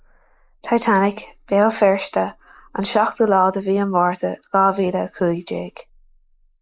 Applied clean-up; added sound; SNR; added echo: neural mask model Resemble Enhance denoiser.